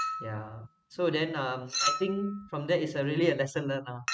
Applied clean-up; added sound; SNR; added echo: neural mask model RNNoise.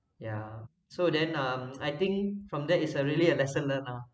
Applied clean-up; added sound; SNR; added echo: none; none; none; none.